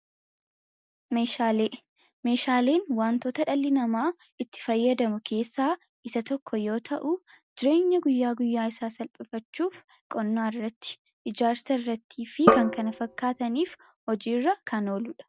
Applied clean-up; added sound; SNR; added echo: none; Drum; -1 dB; none.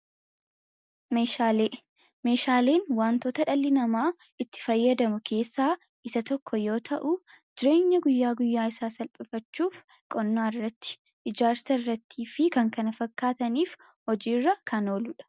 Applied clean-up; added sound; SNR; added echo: none; none; none; none.